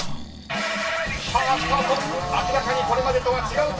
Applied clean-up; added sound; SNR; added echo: none; Breathing; 18 dB; reverberation time 0.2 s.